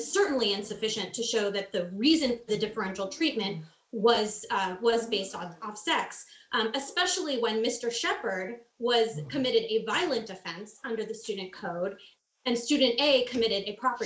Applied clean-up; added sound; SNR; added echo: neural mask model Resemble Enhance denoiser.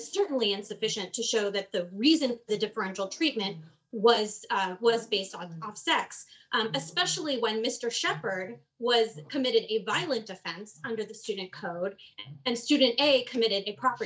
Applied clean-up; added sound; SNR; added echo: neural mask model DeepFilterNet 3.